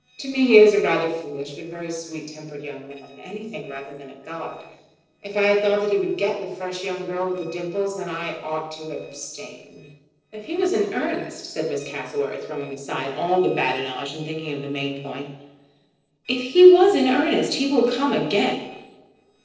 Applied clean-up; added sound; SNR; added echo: neural separator model SepFormer DNS4.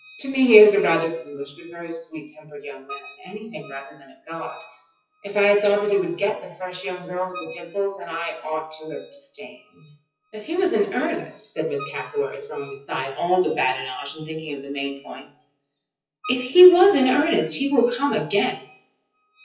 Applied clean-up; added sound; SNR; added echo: classical method WPE with log-MMSE.